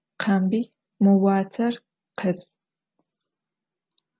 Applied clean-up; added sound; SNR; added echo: none; none; none; none.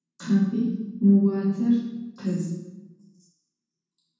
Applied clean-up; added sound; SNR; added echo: none; none; none; reverberation time 1.2 s.